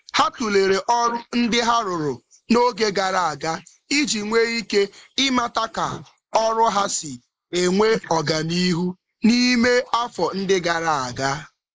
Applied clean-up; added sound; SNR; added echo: neural mask model Resemble Enhance denoiser.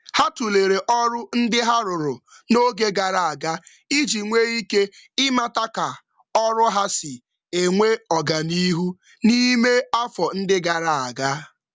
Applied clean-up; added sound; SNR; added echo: none; none; none; none.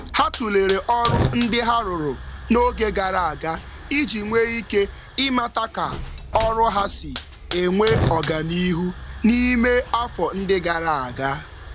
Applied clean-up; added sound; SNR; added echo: none; Hiss / Fire; 8 dB; none.